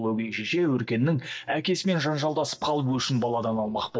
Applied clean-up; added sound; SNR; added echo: neural mask model DeepFilterNet 3.